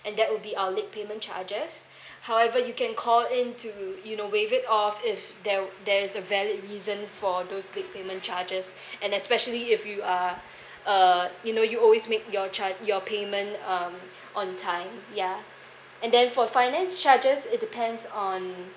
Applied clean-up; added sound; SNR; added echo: none; none; none; none.